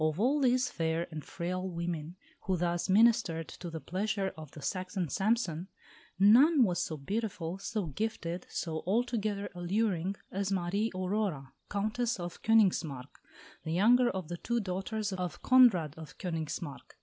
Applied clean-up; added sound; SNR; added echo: none; none; none; none.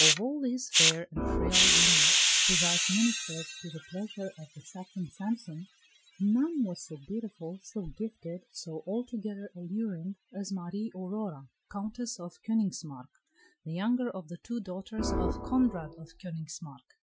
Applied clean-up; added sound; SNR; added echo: classical method Wiener filter.